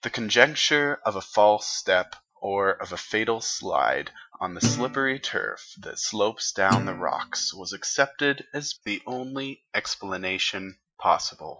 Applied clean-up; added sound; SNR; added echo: classical method Wiener filter.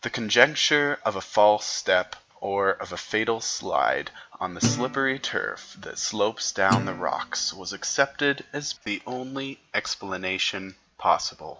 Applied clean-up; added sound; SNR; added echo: none; Guitar; 6 dB; none.